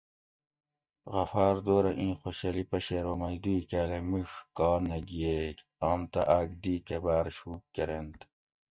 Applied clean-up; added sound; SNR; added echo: neural mask model DeepFilterNet 3.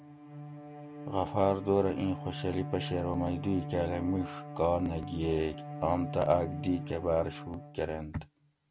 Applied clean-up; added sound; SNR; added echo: none; Bowed string instrument; 10 dB; none.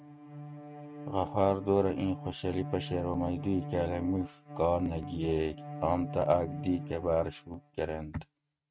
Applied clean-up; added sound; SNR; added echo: neural mask model RNNoise.